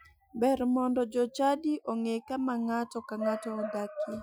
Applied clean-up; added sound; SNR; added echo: classical method Wiener filter.